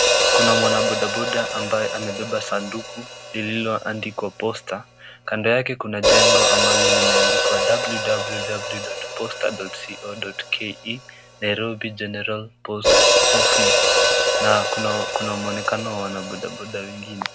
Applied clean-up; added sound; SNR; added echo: none; Hi-hat; -5 dB; none.